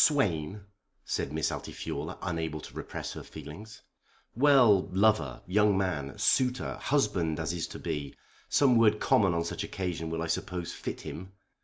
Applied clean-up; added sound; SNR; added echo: none; none; none; none.